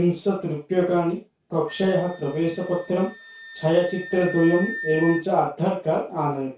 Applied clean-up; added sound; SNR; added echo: none; Wind instrument, woodwind instrument; 15 dB; reverberation time 0.2 s.